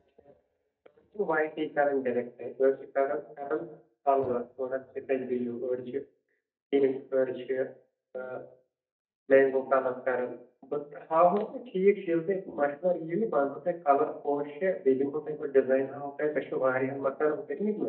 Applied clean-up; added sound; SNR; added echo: neural mask model DeepFilterNet 3.